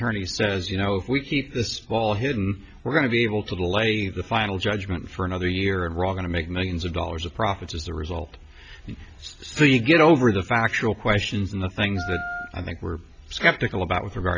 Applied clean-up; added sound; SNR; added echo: none; Wind instrument, woodwind instrument; 10 dB; none.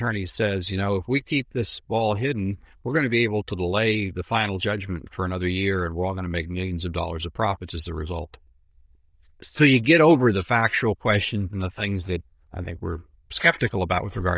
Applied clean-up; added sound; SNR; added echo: neural diffusion model UNIVERSE++.